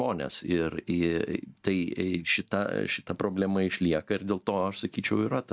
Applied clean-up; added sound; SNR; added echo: neural mask model DeepFilterNet 3.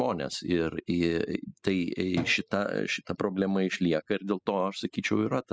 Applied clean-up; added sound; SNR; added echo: classical method spectral subtraction.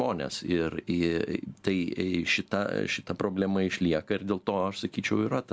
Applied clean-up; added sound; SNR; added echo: none; none; none; none.